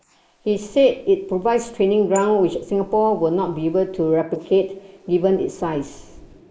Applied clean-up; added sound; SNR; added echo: neural mask model Resemble Enhance denoiser.